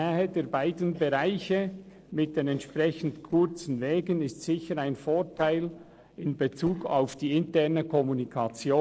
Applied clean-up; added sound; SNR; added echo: neural separator model SepFormer DNS4.